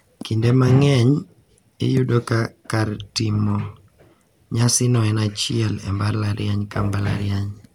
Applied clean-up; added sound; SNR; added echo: none; none; none; none.